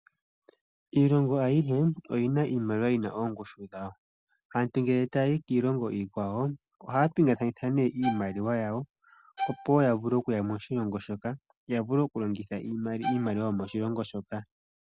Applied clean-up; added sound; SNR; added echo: none; Bowed string instrument; 10 dB; none.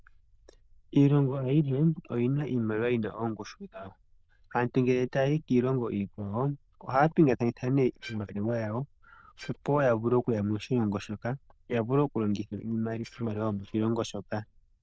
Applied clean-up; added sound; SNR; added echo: neural diffusion model UNIVERSE++.